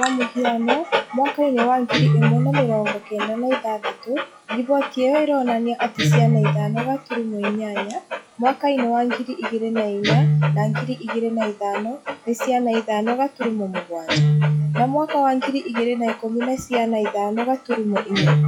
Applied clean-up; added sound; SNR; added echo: classical method log-MMSE.